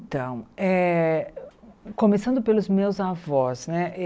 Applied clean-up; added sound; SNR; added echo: none; none; none; none.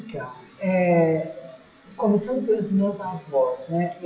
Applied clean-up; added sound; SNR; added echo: classical method WPE with log-MMSE.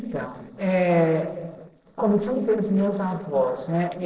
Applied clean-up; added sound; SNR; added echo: neural separator model SepFormer DNS4.